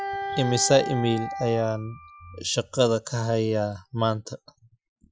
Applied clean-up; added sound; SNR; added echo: classical method Wiener filter.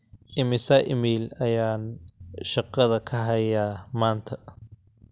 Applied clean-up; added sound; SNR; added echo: none; none; none; none.